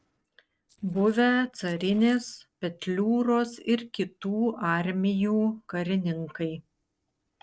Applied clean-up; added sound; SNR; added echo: neural separator model SepFormer DNS4.